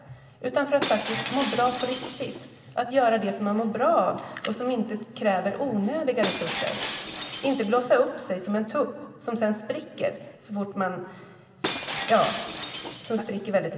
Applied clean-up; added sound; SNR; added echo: none; Shatter; 7 dB; reverberation time 1.8 s.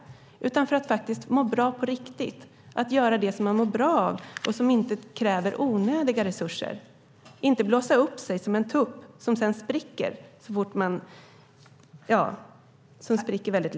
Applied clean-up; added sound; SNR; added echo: none; none; none; none.